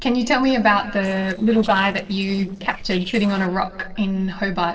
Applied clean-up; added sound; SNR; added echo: neural separator model SepFormer DNS4.